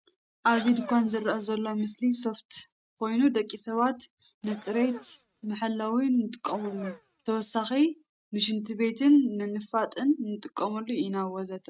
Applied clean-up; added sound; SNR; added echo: neural mask model RNNoise.